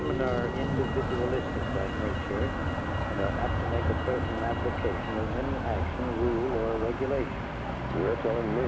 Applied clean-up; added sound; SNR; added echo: none; Motor vehicle (road); -2 dB; none.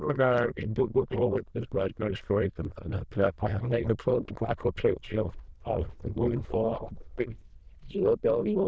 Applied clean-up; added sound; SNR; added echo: neural diffusion model UNIVERSE++.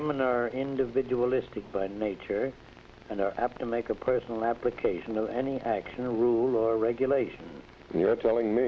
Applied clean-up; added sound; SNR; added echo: none; none; none; none.